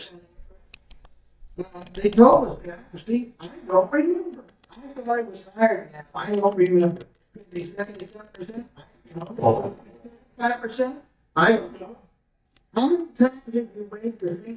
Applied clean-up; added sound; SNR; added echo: neural mask model DeepFilterNet 3.